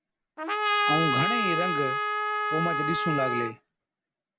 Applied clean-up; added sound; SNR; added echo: none; Trumpet; -4 dB; none.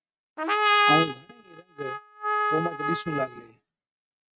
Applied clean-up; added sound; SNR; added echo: neural mask model RNNoise.